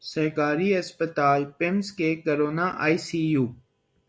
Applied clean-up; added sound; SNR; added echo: none; none; none; none.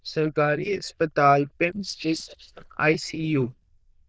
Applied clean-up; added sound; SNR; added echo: neural diffusion model UNIVERSE++.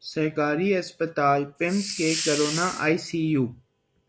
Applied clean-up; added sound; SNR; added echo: none; Hiss; 6 dB; none.